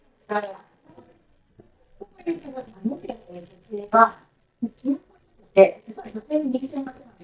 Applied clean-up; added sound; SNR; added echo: neural mask model DeepFilterNet 3.